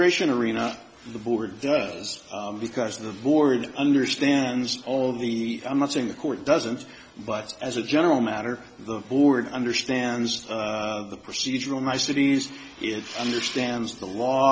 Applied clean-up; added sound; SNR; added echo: none; none; none; none.